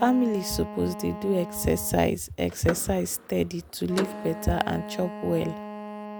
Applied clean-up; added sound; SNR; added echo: none; Wind instrument, woodwind instrument + Door / Car; 10 dB; none.